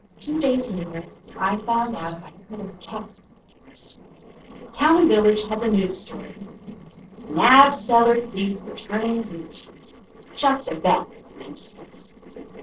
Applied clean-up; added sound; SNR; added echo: neural separator model SepFormer DNS4.